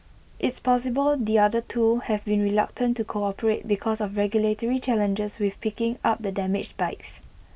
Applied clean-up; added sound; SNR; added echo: none; none; none; none.